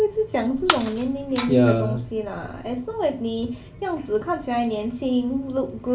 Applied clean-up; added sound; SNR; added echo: none; Shatter; 8 dB; reverberation time 0.3 s.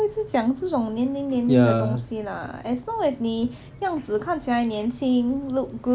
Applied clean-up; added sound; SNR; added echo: none; none; none; none.